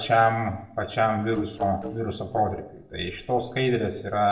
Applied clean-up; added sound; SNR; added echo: neural separator model SepFormer DNS4.